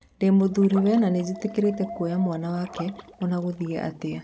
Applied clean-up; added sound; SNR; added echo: none; Liquid + Dog; 17 dB; none.